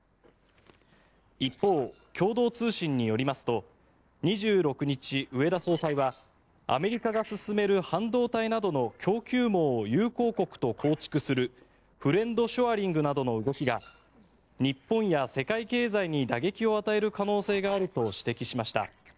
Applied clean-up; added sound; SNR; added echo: neural separator model SepFormer DNS4.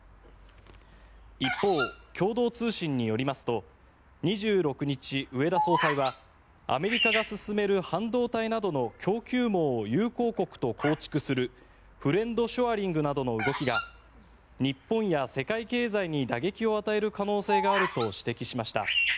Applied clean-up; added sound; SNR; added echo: none; Bird vocalization, bird call, bird song; 7 dB; none.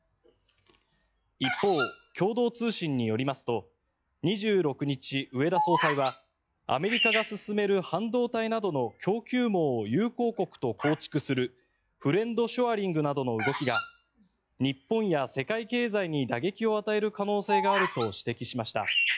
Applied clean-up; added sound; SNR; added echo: classical method log-MMSE.